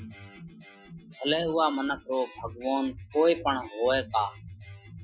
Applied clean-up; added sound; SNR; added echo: classical method Wiener filter.